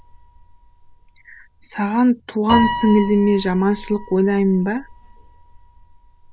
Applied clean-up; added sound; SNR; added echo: none; Piano; 10 dB; none.